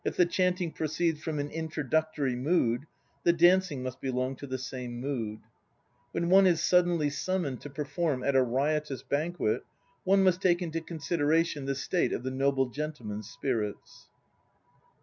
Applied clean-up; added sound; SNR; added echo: none; none; none; none.